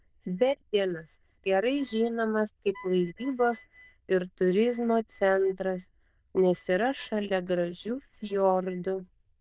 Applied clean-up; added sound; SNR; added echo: neural diffusion model UNIVERSE++.